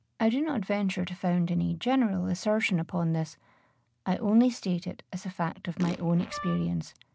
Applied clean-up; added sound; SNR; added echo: none; Wind instrument, woodwind instrument + Fart; 12 dB; none.